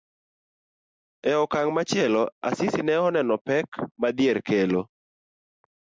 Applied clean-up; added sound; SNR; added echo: none; none; none; none.